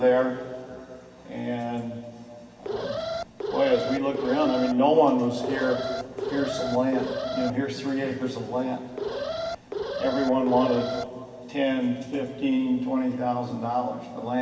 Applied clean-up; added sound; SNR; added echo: none; Alarm; 5 dB; reverberation time 2.4 s.